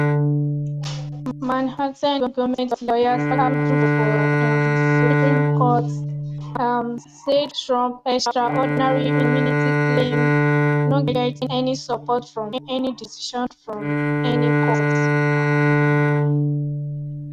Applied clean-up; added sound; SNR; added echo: neural mask model RNNoise.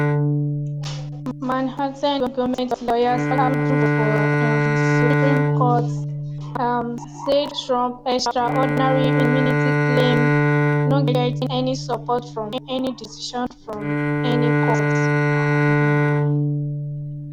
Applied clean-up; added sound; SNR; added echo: none; Bowed string instrument; -3 dB; none.